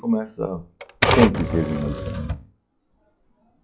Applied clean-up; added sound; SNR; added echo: classical method log-MMSE.